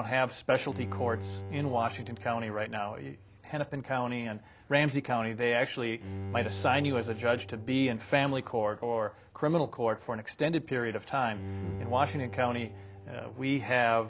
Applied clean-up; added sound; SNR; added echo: none; Bowed string instrument; 12 dB; none.